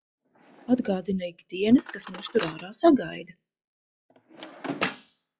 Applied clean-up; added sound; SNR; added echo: classical method log-MMSE.